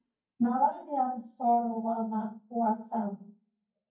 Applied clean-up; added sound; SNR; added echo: neural mask model DeepFilterNet 3.